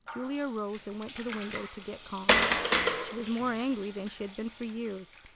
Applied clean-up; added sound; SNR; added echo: none; Water; -3 dB; none.